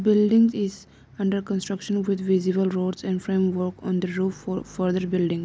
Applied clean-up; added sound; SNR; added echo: none; none; none; none.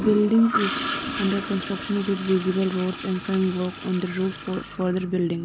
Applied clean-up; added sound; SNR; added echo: none; Toilet flush / Gurgling; 8 dB; none.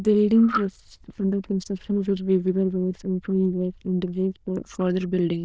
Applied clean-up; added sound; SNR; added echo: neural diffusion model UNIVERSE++.